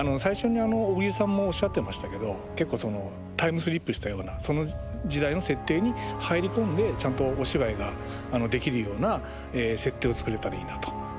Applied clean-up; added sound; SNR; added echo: none; Alarm; 16 dB; none.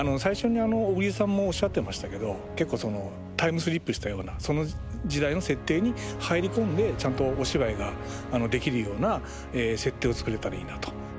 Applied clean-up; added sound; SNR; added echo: none; none; none; none.